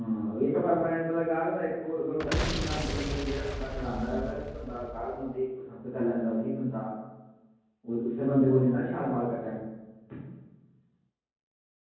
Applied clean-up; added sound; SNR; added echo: none; Boom; 4 dB; reverberation time 1.3 s.